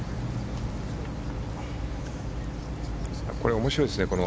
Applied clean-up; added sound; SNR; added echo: none; none; none; none.